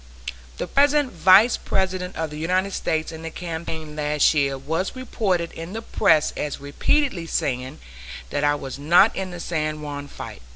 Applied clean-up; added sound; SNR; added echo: none; none; none; none.